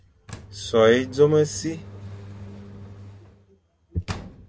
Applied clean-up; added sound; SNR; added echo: none; Engine; 14 dB; none.